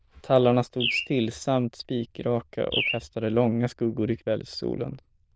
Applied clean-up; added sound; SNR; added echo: neural diffusion model UNIVERSE++.